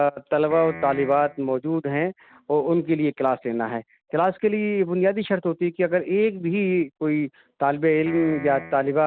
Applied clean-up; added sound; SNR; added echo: none; Piano; 14 dB; none.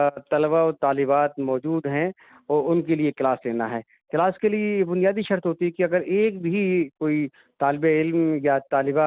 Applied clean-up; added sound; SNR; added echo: none; none; none; none.